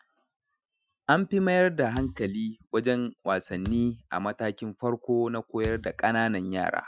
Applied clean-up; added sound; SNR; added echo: classical method Wiener filter.